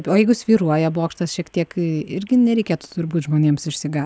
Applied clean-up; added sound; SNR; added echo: none; none; none; none.